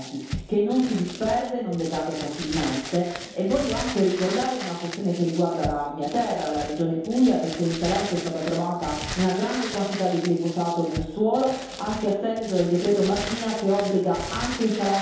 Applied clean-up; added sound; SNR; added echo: none; Crumpling, crinkling; 11 dB; reverberation time 0.8 s.